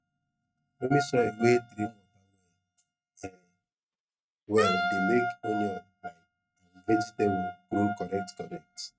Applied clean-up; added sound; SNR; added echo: neural mask model RNNoise.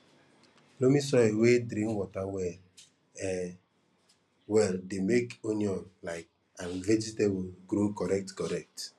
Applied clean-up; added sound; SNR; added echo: none; none; none; none.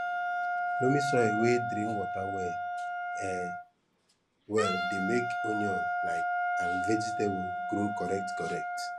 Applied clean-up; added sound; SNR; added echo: none; Wind instrument, woodwind instrument; -1 dB; none.